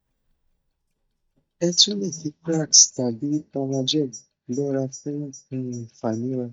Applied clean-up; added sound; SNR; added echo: neural mask model DeepFilterNet 3.